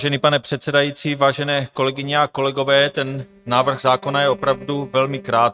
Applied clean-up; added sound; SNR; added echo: neural mask model RNNoise.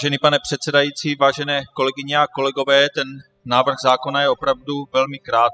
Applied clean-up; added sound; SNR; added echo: classical method spectral subtraction.